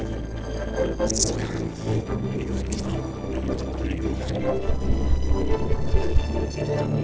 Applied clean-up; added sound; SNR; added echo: neural separator model SepFormer DNS4.